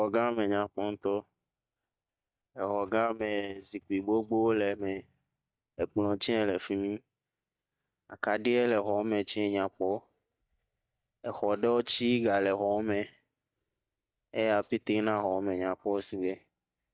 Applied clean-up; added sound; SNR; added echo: neural mask model DeepFilterNet 3.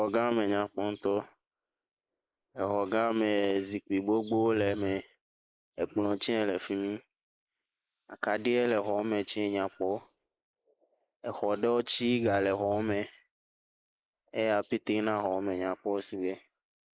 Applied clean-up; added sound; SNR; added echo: neural mask model Resemble Enhance denoiser.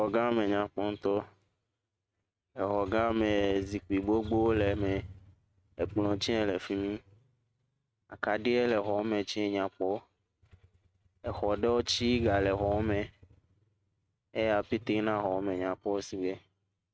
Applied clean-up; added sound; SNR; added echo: neural mask model RNNoise.